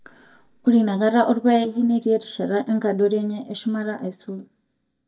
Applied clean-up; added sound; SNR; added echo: neural mask model DeepFilterNet 3.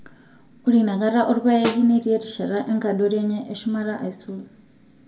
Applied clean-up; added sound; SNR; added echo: none; Snare drum; 11 dB; reverberation time 0.5 s.